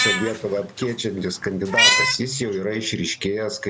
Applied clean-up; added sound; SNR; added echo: none; Meow; -1 dB; none.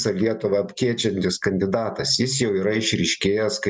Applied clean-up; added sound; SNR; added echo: none; none; none; none.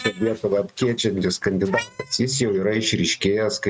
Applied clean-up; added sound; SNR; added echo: neural mask model RNNoise.